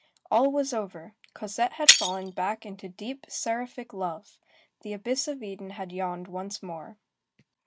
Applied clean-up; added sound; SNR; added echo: neural mask model RNNoise.